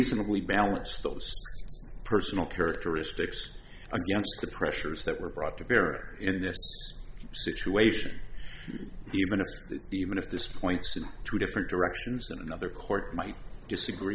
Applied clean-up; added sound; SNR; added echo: none; none; none; none.